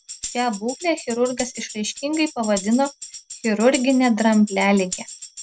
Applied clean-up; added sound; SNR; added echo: none; Tambourine; 13 dB; none.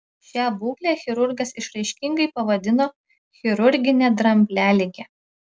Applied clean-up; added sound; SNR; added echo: none; none; none; none.